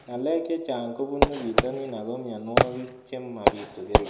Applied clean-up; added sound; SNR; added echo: none; Fireworks; -4 dB; reverberation time 0.7 s.